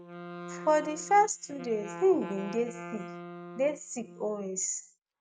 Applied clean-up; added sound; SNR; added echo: neural mask model RNNoise.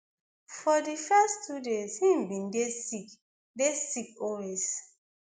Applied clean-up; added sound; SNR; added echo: none; none; none; none.